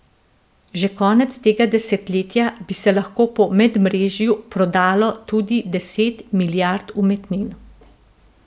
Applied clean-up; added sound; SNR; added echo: none; none; none; none.